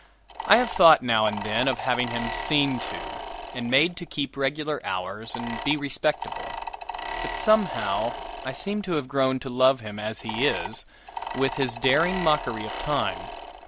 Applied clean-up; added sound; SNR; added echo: none; Mechanisms; 9 dB; none.